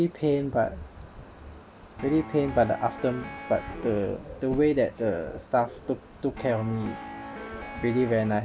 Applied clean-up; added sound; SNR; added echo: none; Guitar; 12 dB; none.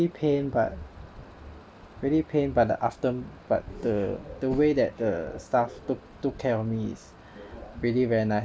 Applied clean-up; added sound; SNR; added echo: none; none; none; none.